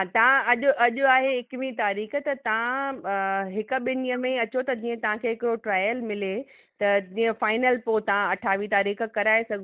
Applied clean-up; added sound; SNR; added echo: neural mask model Resemble Enhance denoiser.